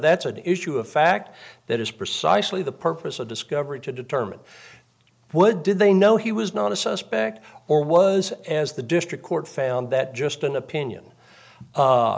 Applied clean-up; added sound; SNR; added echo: none; none; none; none.